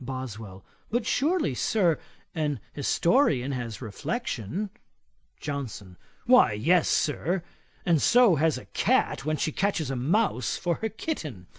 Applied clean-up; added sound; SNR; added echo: none; none; none; none.